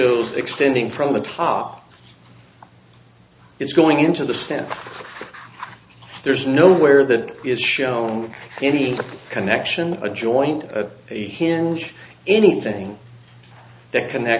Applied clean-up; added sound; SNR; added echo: none; none; none; none.